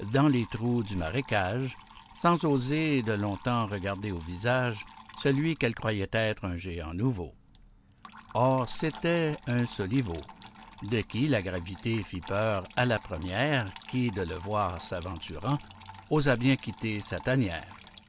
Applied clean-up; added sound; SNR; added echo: none; Trickle, dribble / Water tap, faucet; 20 dB; none.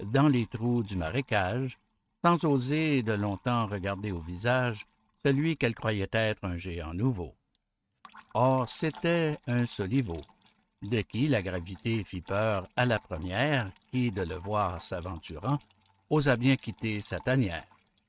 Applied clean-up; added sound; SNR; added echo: neural mask model RNNoise.